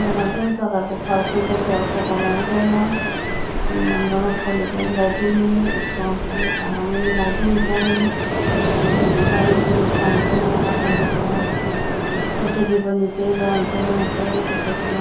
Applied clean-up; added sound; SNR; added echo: none; Ocean; 0 dB; reverberation time 2.8 s.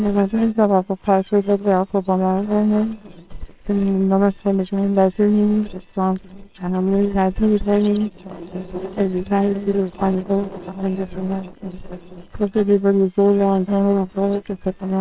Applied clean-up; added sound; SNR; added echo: neural separator model SepFormer WHAMR!.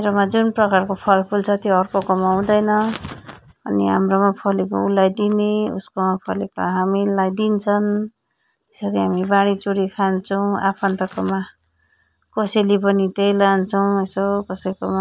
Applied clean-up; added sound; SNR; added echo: none; none; none; none.